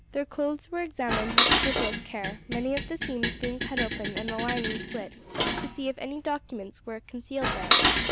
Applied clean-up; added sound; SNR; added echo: none; Dishes, pots, and pans; -5 dB; none.